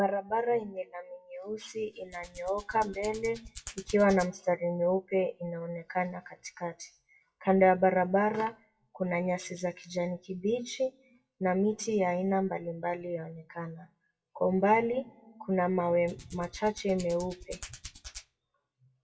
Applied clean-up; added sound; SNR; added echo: classical method WPE with log-MMSE.